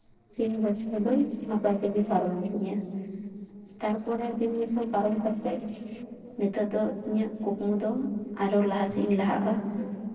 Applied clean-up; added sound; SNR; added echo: neural separator model SepFormer DNS4.